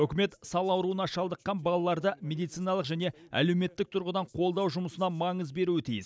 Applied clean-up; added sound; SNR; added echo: none; none; none; none.